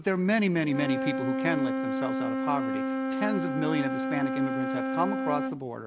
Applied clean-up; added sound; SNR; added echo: none; Wind instrument, woodwind instrument; 0 dB; none.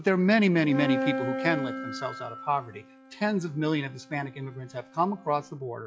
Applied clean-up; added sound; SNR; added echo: classical method log-MMSE.